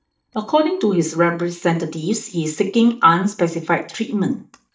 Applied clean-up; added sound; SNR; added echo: neural mask model DeepFilterNet 3.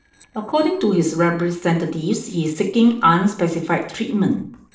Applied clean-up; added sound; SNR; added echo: neural separator model SepFormer DNS4.